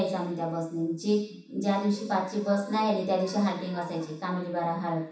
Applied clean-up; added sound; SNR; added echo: none; none; none; reverberation time 0.7 s.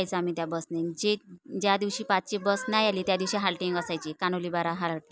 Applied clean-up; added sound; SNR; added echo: none; none; none; none.